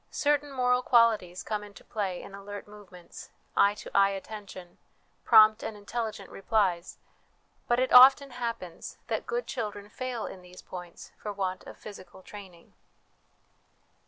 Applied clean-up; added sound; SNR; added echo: none; none; none; none.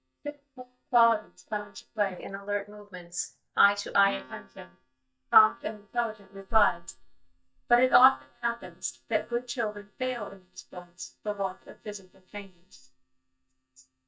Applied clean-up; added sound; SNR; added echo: neural mask model DeepFilterNet 3.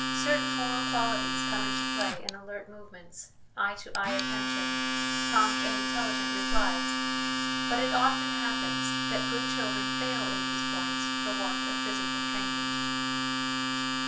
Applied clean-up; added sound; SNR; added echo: none; Domestic sounds, home sounds; -4 dB; reverberation time 0.3 s.